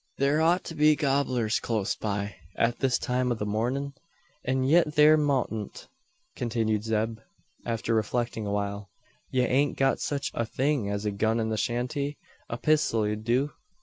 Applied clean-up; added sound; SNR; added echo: none; none; none; none.